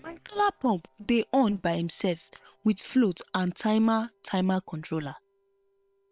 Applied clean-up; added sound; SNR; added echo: neural separator model SepFormer WHAM!.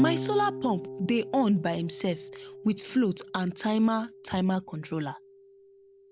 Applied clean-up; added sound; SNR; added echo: none; Electric guitar / Bass guitar; 11 dB; none.